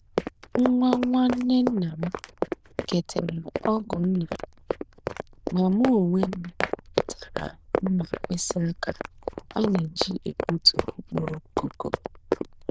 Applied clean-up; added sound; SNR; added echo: neural diffusion model UNIVERSE++.